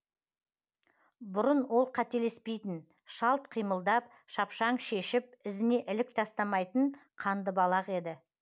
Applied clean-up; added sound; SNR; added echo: none; none; none; none.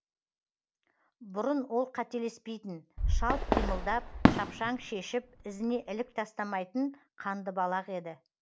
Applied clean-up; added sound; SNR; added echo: none; Fireworks; -4 dB; none.